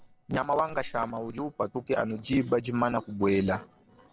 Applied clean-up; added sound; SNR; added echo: neural separator model SepFormer DNS4.